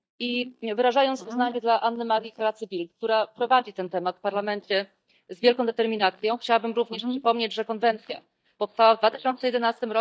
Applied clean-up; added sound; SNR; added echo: neural mask model DeepFilterNet 3.